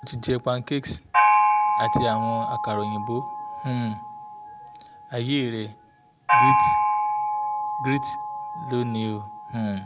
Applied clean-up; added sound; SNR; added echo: none; Gong; -4 dB; none.